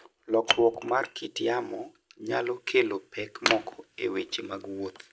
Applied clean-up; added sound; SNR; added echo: none; Wood; 7 dB; none.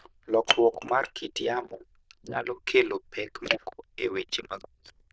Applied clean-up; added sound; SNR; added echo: neural diffusion model UNIVERSE++.